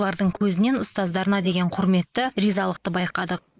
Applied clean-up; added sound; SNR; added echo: neural mask model Resemble Enhance denoiser.